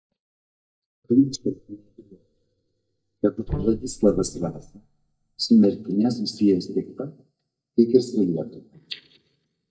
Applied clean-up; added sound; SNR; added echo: neural mask model DeepFilterNet 3.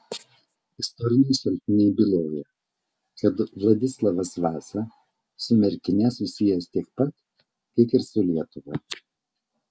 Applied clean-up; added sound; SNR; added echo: none; none; none; none.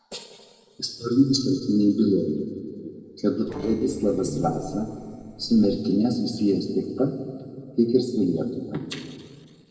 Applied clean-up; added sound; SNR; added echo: neural separator model SepFormer DNS4.